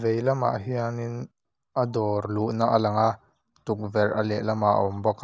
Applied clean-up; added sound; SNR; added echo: none; none; none; none.